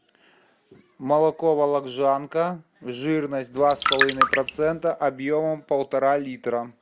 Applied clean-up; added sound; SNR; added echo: none; Trickle, dribble; 1 dB; none.